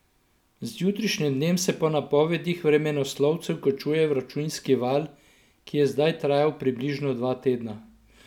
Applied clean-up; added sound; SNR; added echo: none; none; none; none.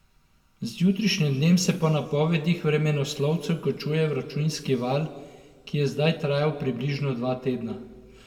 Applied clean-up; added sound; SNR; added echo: none; none; none; reverberation time 1.5 s.